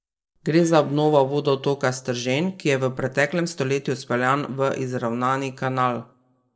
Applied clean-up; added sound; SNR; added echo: neural separator model SepFormer DNS4.